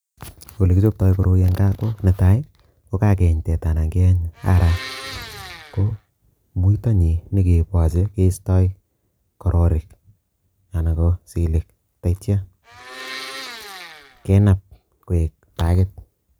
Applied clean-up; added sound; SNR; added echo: none; Domestic sounds, home sounds; 16 dB; none.